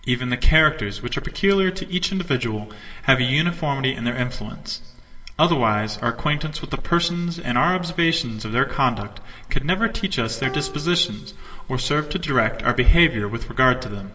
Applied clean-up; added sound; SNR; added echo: none; Plucked string instrument; 17 dB; reverberation time 1.6 s.